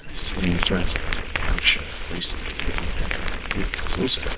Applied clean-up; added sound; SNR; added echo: neural separator model SepFormer WHAMR!.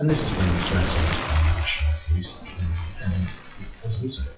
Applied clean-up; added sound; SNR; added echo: classical method WPE with log-MMSE.